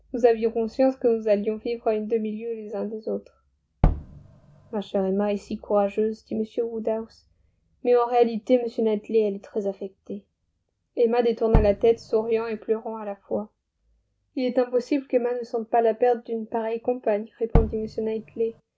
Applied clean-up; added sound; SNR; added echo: none; Tap / Bass drum; 1 dB; none.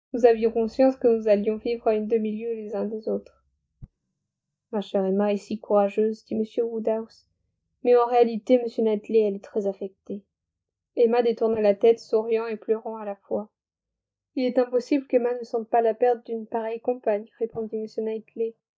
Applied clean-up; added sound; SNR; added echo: neural mask model DeepFilterNet 3.